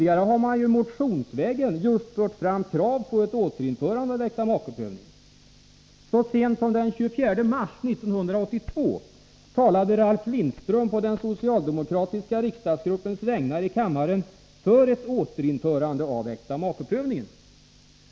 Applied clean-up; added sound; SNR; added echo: none; none; none; none.